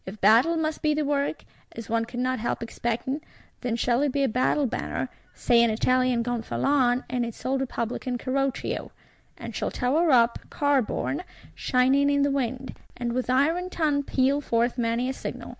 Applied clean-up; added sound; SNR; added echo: none; none; none; none.